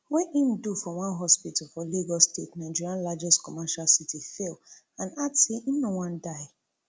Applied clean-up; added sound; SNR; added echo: none; none; none; none.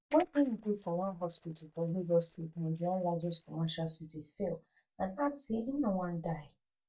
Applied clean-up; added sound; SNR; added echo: neural mask model DeepFilterNet 3.